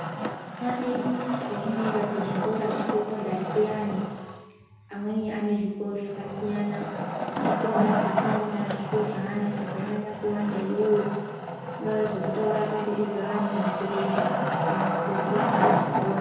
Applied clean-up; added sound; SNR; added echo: none; Wood; 0 dB; reverberation time 1.2 s.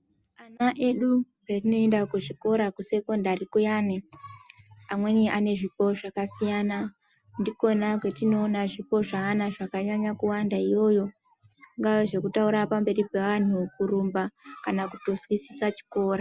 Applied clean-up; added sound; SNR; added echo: none; none; none; none.